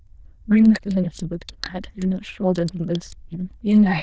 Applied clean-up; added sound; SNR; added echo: neural diffusion model UNIVERSE++.